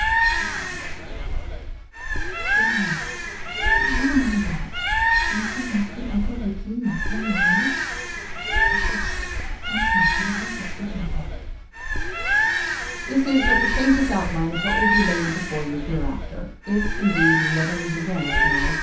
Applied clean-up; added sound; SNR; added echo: none; Bird; -4 dB; reverberation time 0.7 s.